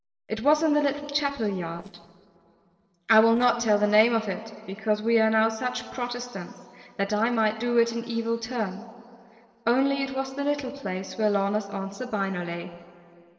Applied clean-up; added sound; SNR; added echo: neural separator model SepFormer DNS4.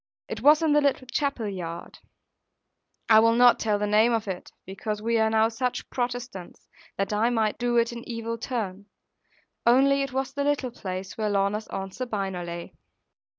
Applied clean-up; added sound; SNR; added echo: none; none; none; none.